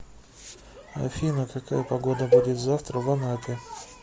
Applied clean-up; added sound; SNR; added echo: none; Cowbell; -1 dB; none.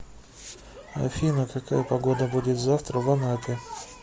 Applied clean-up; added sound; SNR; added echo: none; none; none; none.